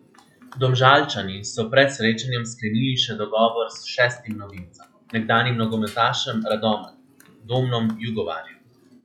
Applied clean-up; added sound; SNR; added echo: classical method log-MMSE.